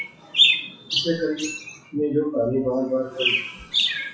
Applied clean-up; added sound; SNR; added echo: classical method WPE with log-MMSE.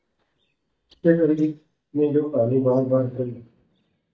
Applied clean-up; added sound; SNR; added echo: neural mask model DeepFilterNet 3.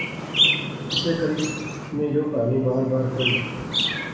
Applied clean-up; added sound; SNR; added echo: none; Chirp, tweet; 1 dB; reverberation time 1.1 s.